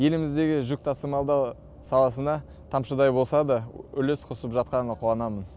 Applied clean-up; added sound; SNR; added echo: none; none; none; none.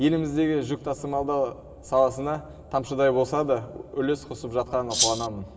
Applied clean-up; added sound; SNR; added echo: none; Rattle (instrument); -1 dB; reverberation time 1.4 s.